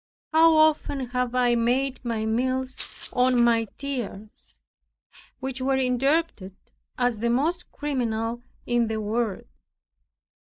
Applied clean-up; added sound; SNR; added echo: neural mask model DeepFilterNet 3.